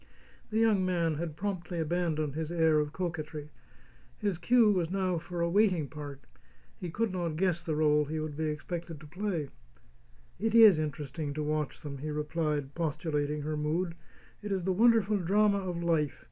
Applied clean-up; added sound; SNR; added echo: none; none; none; none.